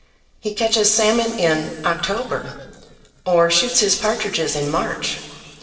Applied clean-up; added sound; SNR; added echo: neural separator model SepFormer DNS4.